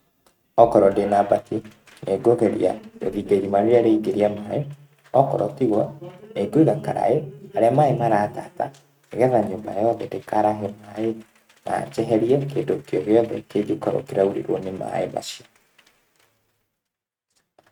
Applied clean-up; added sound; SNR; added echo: neural mask model RNNoise.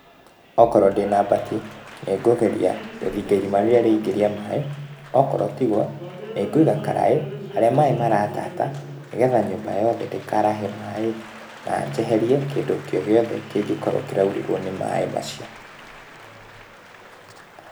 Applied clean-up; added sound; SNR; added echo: none; Applause; 17 dB; none.